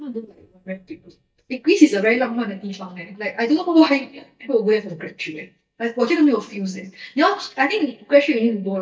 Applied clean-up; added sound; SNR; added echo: neural mask model DeepFilterNet 3.